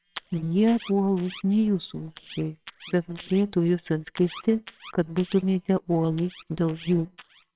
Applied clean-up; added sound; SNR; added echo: neural separator model SepFormer WHAMR!.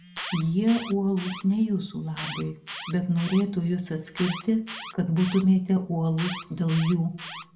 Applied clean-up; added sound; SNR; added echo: none; Alarm; 15 dB; reverberation time 1.0 s.